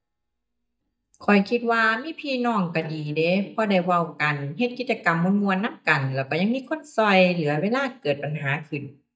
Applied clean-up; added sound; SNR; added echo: neural mask model DeepFilterNet 3.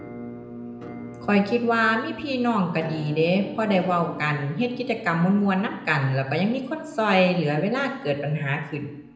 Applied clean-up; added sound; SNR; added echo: none; Musical instrument; 15 dB; reverberation time 0.8 s.